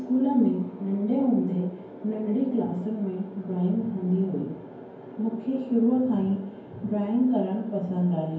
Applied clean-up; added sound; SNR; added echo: none; none; none; reverberation time 0.9 s.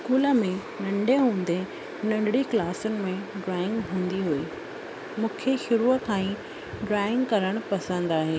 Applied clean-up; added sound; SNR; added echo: none; none; none; none.